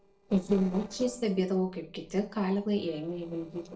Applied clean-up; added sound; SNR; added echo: neural separator model SepFormer DNS4.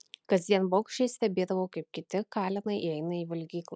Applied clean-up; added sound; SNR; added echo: none; none; none; none.